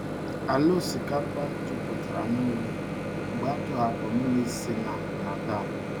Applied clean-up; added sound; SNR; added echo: none; Microwave oven; 2 dB; none.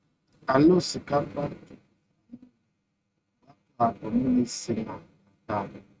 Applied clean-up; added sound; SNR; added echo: neural mask model RNNoise.